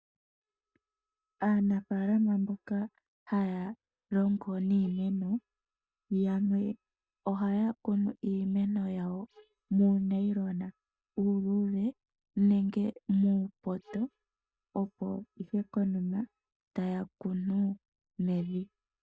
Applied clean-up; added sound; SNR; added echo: neural mask model DeepFilterNet 3.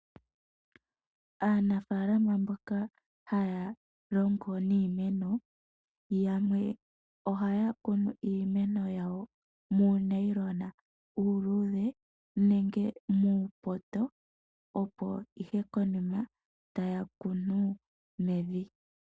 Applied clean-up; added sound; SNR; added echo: none; none; none; none.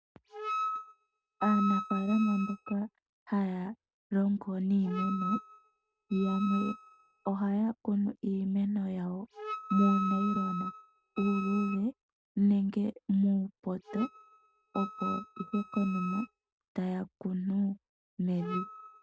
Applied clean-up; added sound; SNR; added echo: neural mask model RNNoise.